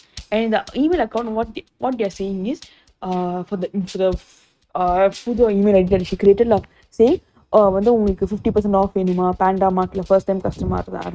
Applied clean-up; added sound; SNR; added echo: neural mask model RNNoise.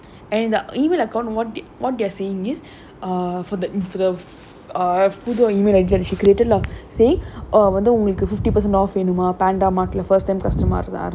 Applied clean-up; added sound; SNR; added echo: none; none; none; none.